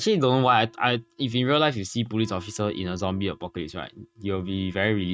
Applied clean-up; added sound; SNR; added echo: neural mask model RNNoise.